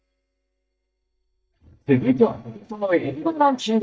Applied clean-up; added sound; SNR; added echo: neural mask model DeepFilterNet 3.